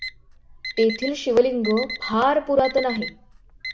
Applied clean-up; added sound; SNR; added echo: none; Alarm; 12 dB; none.